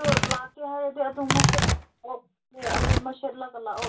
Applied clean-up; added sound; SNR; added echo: none; Tearing; -5 dB; reverberation time 0.2 s.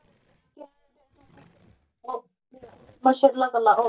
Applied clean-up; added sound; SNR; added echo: neural mask model DeepFilterNet 3.